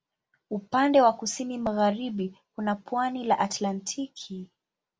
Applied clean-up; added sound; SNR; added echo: none; none; none; none.